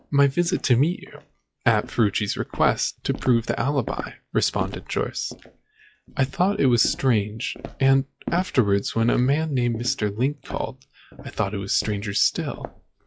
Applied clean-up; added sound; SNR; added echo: classical method log-MMSE.